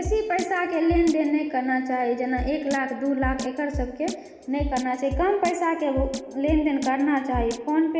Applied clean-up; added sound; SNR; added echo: none; Drum kit; 10 dB; reverberation time 1.0 s.